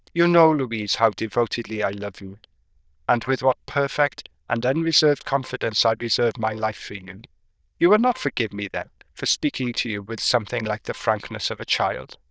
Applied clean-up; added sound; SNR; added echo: neural diffusion model UNIVERSE++.